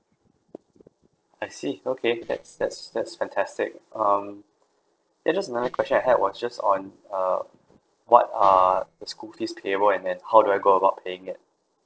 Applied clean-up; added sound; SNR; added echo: neural separator model SepFormer DNS4.